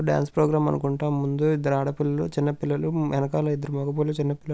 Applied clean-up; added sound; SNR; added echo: none; none; none; none.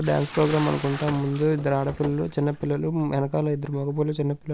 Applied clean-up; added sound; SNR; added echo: none; Car + Bathtub (filling or washing) / Splash, splatter; 16 dB; none.